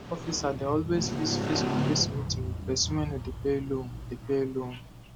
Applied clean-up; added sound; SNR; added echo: none; Motorcycle; 2 dB; none.